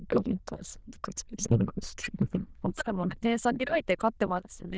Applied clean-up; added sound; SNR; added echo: neural diffusion model UNIVERSE++.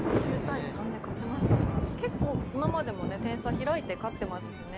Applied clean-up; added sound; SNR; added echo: none; Thunder; -3 dB; none.